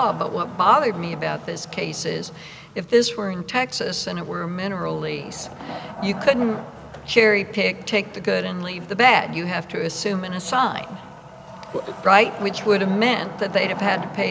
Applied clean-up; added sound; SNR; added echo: none; Wood; 14 dB; none.